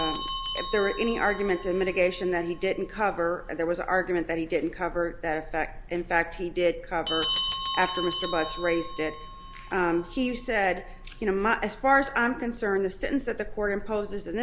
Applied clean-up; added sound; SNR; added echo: none; Bell; 3 dB; none.